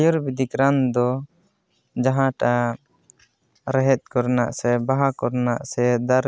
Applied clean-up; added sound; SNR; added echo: none; none; none; none.